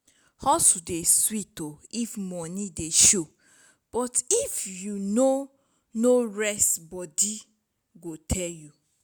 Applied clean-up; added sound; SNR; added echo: none; none; none; none.